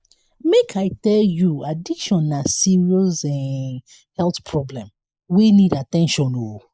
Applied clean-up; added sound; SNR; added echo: neural mask model Resemble Enhance denoiser.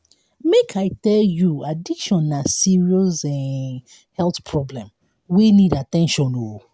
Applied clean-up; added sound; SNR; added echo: none; none; none; none.